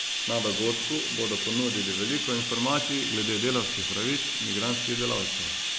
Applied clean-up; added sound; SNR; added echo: none; Bathtub (filling or washing); -1 dB; none.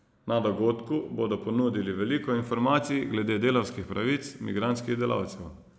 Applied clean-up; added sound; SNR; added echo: none; none; none; none.